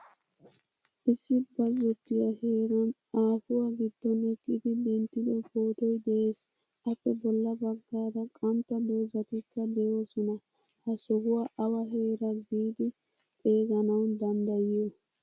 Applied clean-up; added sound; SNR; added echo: none; none; none; none.